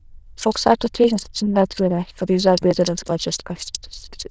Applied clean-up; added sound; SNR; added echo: neural diffusion model UNIVERSE++.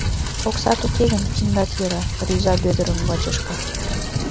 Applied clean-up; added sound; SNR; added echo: none; Rain; -1 dB; none.